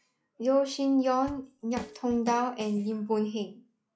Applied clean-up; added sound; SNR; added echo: classical method log-MMSE.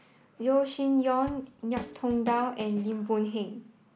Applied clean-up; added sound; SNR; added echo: none; Drum / Drum kit; 15 dB; none.